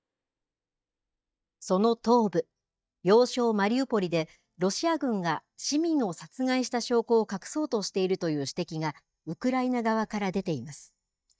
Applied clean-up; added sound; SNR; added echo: neural mask model DeepFilterNet 3.